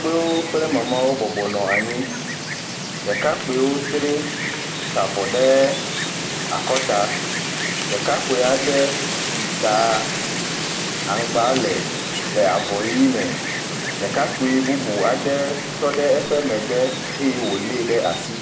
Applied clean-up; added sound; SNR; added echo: none; Wind; 3 dB; reverberation time 0.8 s.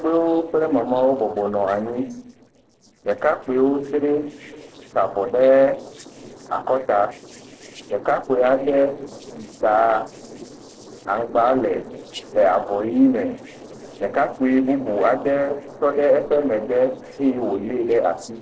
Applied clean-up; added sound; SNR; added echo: neural separator model SepFormer DNS4.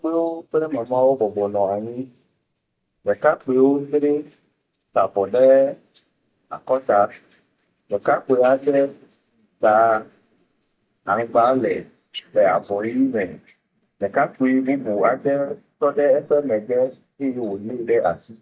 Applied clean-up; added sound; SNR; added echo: neural mask model DeepFilterNet 3.